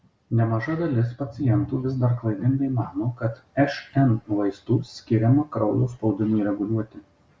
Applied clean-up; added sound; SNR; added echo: none; none; none; none.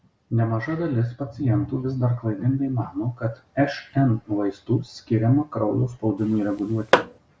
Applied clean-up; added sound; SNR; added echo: none; Tap / Hammer; 1 dB; none.